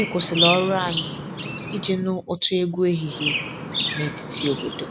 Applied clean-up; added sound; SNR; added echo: none; Chirp, tweet; 4 dB; none.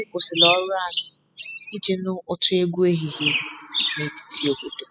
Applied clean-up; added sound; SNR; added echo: classical method spectral subtraction.